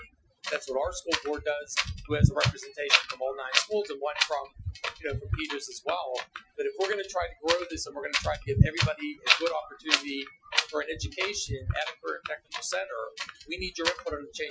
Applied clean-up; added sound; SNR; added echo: classical method Wiener filter.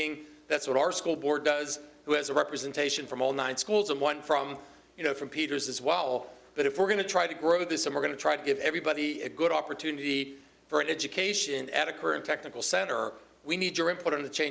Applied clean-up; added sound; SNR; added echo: none; none; none; none.